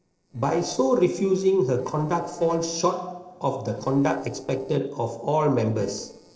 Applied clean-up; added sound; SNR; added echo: neural separator model SepFormer DNS4.